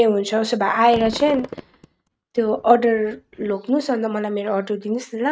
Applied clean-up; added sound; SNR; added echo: neural mask model RNNoise.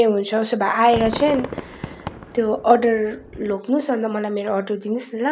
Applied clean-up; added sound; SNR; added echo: none; Fireworks; 15 dB; none.